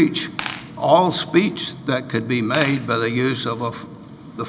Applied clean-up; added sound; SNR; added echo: none; Coin (dropping); 14 dB; none.